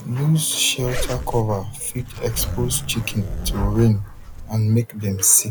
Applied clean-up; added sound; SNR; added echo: none; Zipper (clothing); 7 dB; none.